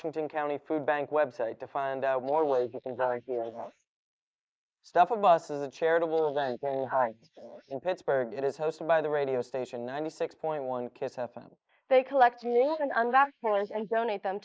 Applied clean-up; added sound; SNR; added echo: neural mask model Resemble Enhance denoiser.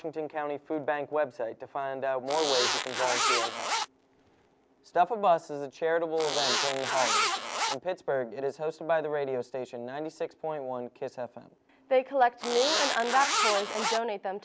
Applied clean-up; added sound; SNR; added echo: none; Zipper (clothing); -1 dB; none.